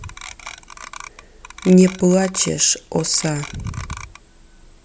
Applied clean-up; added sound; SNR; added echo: none; Clock; 17 dB; none.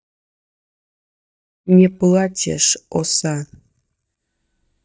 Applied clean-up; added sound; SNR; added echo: neural mask model DeepFilterNet 3.